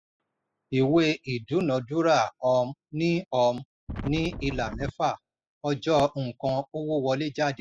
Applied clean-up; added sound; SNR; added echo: classical method spectral subtraction.